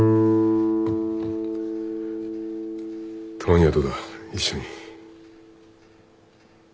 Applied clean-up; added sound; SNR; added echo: none; Guitar; -2 dB; none.